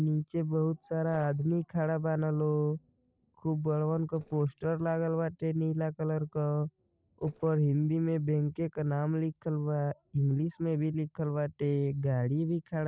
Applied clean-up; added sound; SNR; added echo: neural separator model SepFormer DNS4.